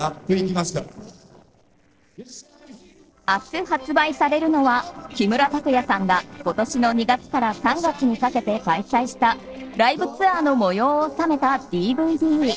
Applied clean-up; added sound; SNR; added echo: neural separator model SepFormer DNS4.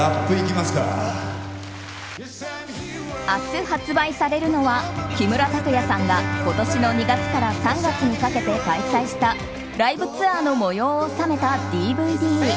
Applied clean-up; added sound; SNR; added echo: none; Bowed string instrument; 8 dB; none.